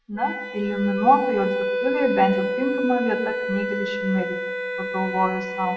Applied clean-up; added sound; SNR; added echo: none; Wind instrument, woodwind instrument; 3 dB; reverberation time 0.6 s.